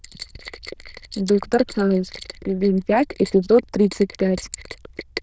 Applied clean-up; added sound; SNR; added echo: neural diffusion model UNIVERSE++.